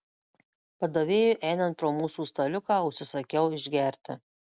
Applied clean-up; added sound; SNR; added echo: none; none; none; none.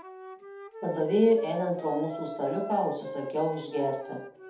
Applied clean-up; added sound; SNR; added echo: none; Wind instrument, woodwind instrument; 12 dB; reverberation time 0.6 s.